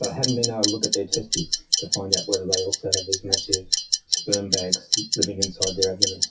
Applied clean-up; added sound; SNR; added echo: classical method WPE with log-MMSE.